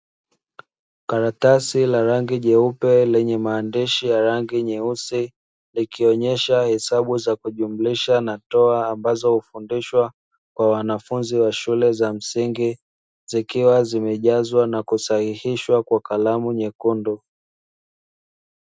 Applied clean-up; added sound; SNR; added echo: none; none; none; none.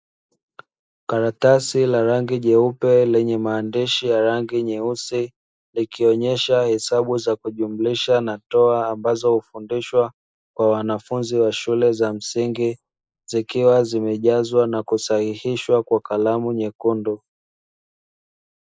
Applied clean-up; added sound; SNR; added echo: neural mask model Resemble Enhance denoiser.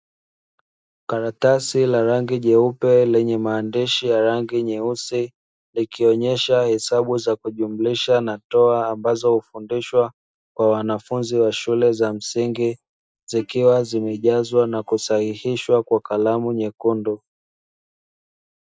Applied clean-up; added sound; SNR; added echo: neural mask model DeepFilterNet 3.